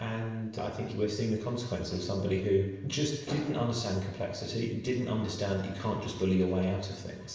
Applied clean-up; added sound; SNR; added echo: none; none; none; reverberation time 0.8 s.